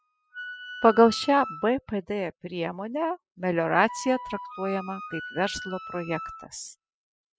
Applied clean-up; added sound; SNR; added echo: classical method spectral subtraction.